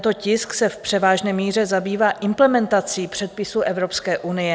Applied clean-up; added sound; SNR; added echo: none; none; none; none.